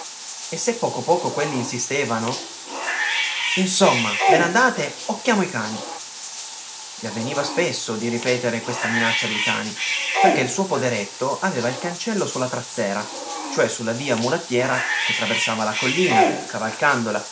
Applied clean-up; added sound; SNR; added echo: none; Bathtub (filling or washing) / Cat; 2 dB; none.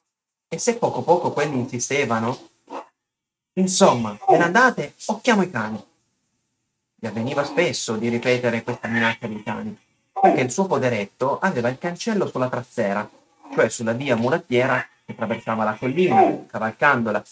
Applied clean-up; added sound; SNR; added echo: neural mask model RNNoise.